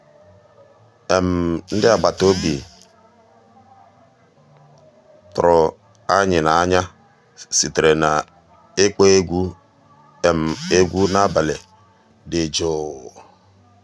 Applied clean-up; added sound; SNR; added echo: none; none; none; none.